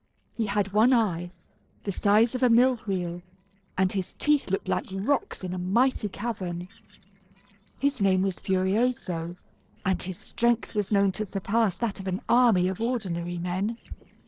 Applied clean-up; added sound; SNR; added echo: neural separator model SepFormer DNS4.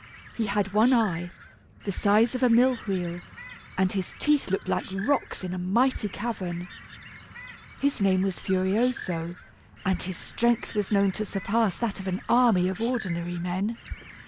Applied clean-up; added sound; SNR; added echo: none; Bird; 16 dB; none.